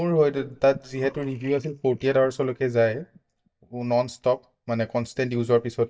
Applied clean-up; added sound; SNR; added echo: neural mask model DeepFilterNet 3.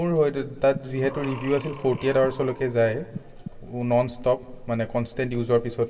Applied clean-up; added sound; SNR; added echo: none; Breathing; 15 dB; reverberation time 1.6 s.